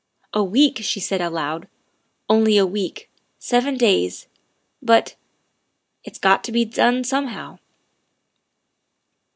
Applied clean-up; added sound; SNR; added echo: none; none; none; none.